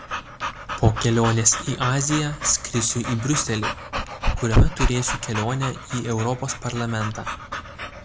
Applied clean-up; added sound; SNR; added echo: none; Dog / Breathing; 3 dB; none.